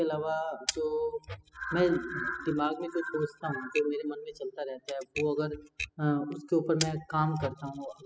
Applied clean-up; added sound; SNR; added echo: classical method spectral subtraction.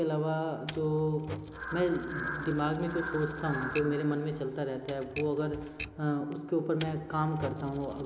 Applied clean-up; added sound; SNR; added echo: none; Typewriter; 14 dB; none.